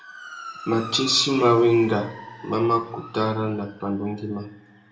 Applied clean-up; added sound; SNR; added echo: none; Motor vehicle (road) / Siren; 17 dB; reverberation time 0.5 s.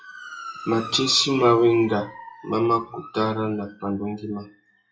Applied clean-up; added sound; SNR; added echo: classical method WPE with log-MMSE.